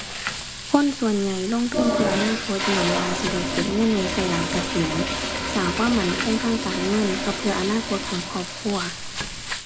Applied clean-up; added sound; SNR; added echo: none; Toilet flush + Frying (food); 2 dB; none.